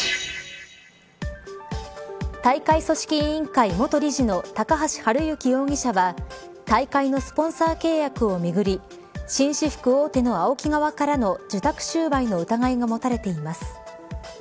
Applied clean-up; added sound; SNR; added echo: none; none; none; none.